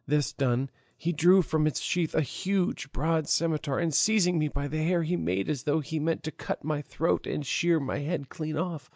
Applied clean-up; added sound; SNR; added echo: none; none; none; none.